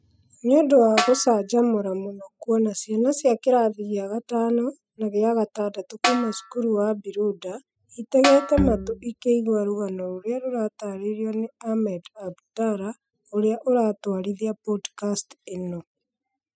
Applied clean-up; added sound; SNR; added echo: classical method spectral subtraction.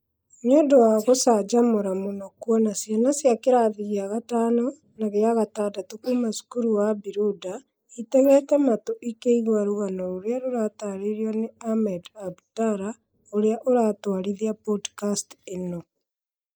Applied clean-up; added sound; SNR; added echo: neural mask model Resemble Enhance denoiser.